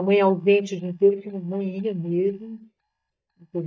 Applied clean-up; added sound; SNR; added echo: neural mask model DeepFilterNet 3.